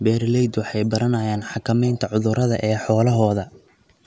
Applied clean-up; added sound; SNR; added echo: none; none; none; none.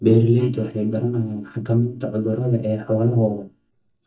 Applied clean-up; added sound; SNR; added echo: neural mask model DeepFilterNet 3.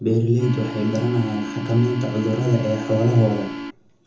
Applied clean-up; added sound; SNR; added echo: none; Organ; 10 dB; reverberation time 0.6 s.